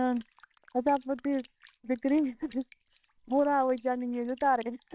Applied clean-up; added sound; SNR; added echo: neural separator model SepFormer WHAMR!.